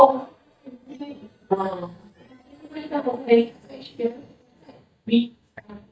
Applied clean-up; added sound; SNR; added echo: neural mask model DeepFilterNet 3.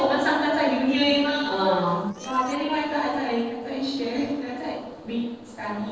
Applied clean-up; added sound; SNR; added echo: neural separator model SepFormer DNS4.